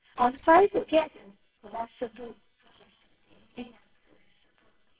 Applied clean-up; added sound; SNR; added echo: neural separator model SepFormer WHAMR!.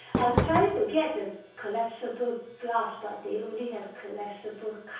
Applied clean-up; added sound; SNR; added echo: none; Fireworks; 0 dB; reverberation time 0.6 s.